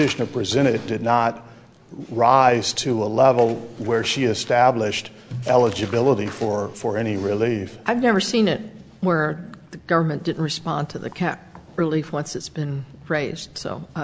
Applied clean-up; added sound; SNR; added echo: none; none; none; none.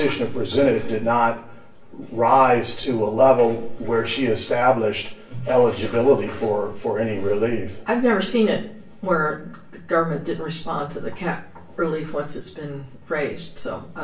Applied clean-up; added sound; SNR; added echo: none; none; none; reverberation time 0.3 s.